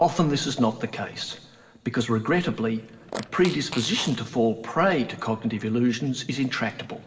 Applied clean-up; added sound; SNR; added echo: none; Fart; 12 dB; reverberation time 2.2 s.